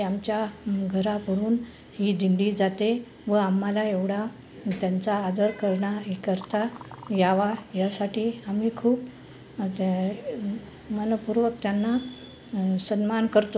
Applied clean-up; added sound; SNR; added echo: none; Liquid; 19 dB; none.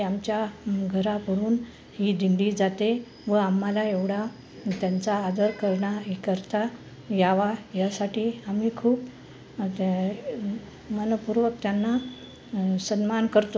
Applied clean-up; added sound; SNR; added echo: none; none; none; none.